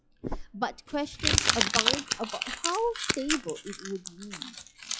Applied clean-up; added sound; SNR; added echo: classical method log-MMSE.